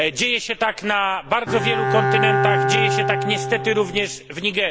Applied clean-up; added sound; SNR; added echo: none; Bowed string instrument; 1 dB; none.